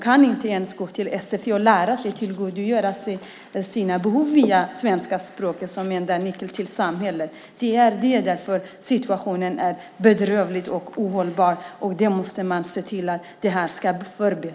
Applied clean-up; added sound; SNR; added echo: none; none; none; none.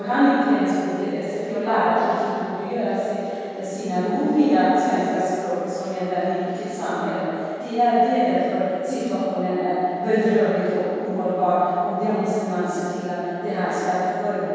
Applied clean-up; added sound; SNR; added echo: none; none; none; reverberation time 2.2 s.